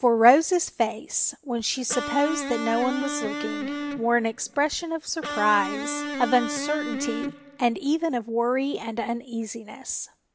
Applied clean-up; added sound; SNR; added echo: none; Electric guitar; 6 dB; none.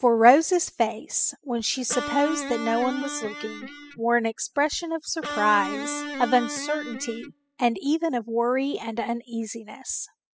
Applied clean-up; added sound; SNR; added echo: classical method spectral subtraction.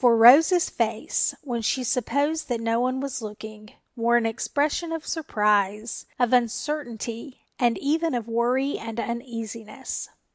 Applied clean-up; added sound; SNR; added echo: none; none; none; none.